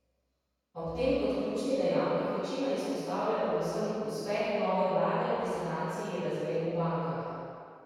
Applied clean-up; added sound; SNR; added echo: none; none; none; reverberation time 2.2 s.